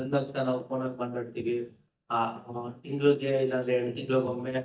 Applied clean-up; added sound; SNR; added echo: neural mask model DeepFilterNet 3.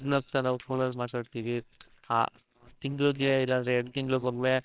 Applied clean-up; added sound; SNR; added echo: neural separator model SepFormer WHAMR!.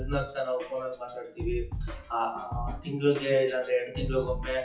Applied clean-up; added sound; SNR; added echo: classical method WPE with log-MMSE.